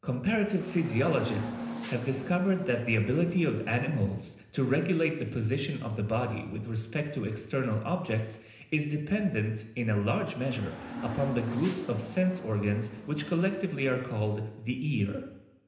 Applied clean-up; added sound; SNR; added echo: none; Hiss / Bus / Engine; 11 dB; reverberation time 0.9 s.